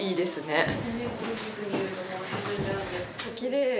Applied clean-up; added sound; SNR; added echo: none; Explosion; 11 dB; none.